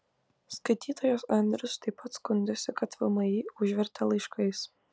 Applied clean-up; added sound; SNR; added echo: none; none; none; none.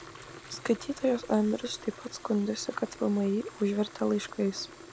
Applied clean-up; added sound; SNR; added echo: none; Fill (with liquid) / Water tap, faucet; 18 dB; none.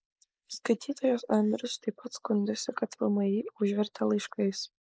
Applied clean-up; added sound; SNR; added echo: neural mask model Resemble Enhance denoiser.